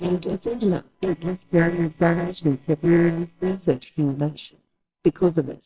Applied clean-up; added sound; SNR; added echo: neural separator model SepFormer WHAMR!.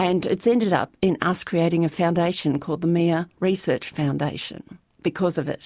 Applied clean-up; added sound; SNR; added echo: none; none; none; none.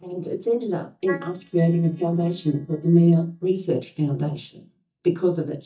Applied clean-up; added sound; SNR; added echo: neural mask model DeepFilterNet 3.